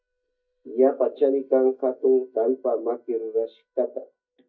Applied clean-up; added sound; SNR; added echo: neural mask model DeepFilterNet 3.